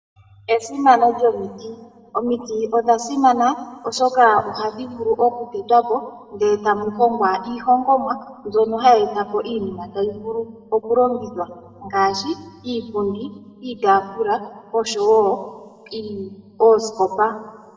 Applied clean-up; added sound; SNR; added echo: none; none; none; reverberation time 1.1 s.